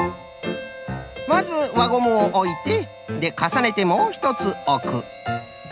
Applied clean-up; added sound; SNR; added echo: none; Harmonica; 19 dB; none.